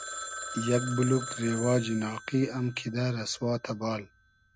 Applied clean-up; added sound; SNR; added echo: none; Telephone; 11 dB; none.